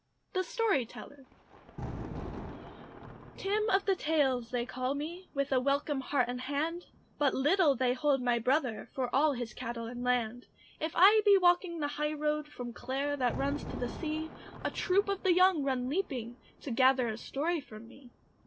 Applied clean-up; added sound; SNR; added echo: none; Thunder; 16 dB; none.